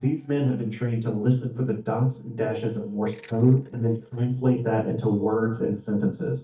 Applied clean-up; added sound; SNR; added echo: neural mask model DeepFilterNet 3.